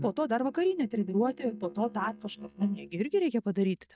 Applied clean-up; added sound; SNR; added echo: neural mask model DeepFilterNet 3.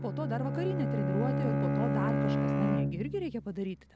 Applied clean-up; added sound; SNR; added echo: none; Bowed string instrument; -5 dB; none.